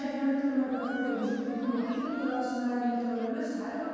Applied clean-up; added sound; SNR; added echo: none; Cheering; 12 dB; reverberation time 2.1 s.